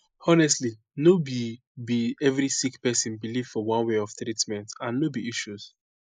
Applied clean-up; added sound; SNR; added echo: neural mask model Resemble Enhance denoiser.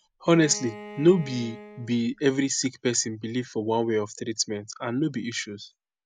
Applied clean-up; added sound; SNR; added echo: none; Bowed string instrument; 17 dB; none.